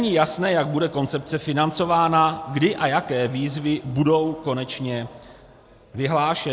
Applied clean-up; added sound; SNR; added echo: none; none; none; none.